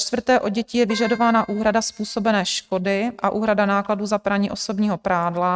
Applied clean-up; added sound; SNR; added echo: neural mask model RNNoise.